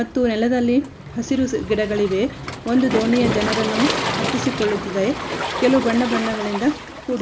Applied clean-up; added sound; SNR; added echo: none; Waves, surf; 6 dB; none.